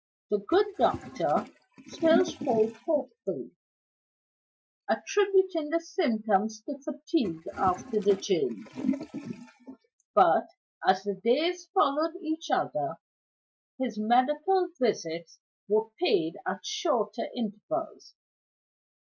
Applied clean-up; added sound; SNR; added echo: classical method Wiener filter.